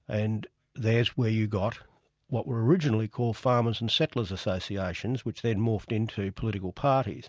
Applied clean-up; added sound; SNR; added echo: none; none; none; none.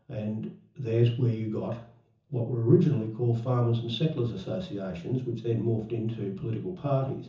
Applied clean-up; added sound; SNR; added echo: none; none; none; reverberation time 0.6 s.